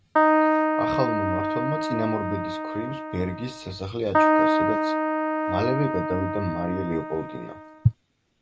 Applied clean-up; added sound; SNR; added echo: none; Keyboard (musical); -5 dB; none.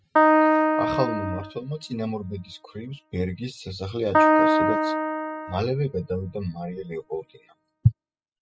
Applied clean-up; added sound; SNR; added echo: classical method spectral subtraction.